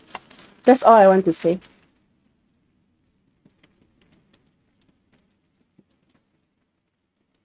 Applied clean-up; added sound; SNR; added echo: neural mask model RNNoise.